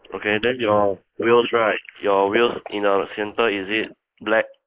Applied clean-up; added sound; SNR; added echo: neural mask model Resemble Enhance denoiser.